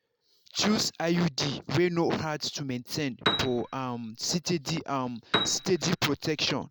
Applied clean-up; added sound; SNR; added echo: none; Piano; 4 dB; none.